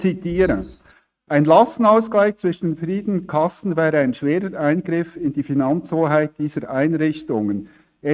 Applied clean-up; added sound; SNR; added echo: neural mask model RNNoise.